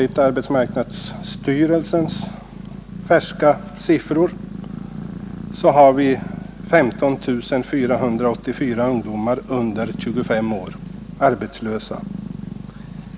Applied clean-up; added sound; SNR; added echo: none; Purr; 12 dB; none.